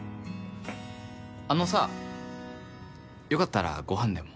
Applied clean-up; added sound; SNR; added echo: none; none; none; none.